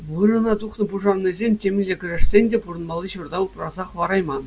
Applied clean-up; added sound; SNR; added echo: none; none; none; none.